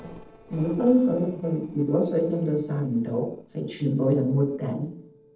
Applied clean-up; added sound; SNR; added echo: neural separator model SepFormer DNS4.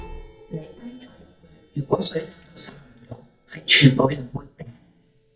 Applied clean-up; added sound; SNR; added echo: neural mask model DeepFilterNet 3.